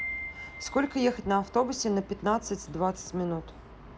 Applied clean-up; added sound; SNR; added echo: none; Wind chime; 15 dB; none.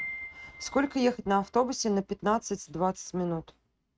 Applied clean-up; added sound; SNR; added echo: neural mask model RNNoise.